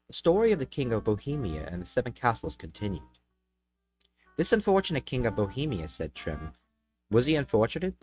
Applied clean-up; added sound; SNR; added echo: neural mask model RNNoise.